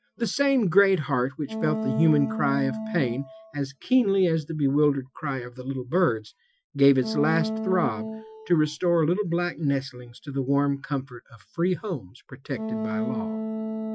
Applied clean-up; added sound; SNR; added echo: classical method Wiener filter.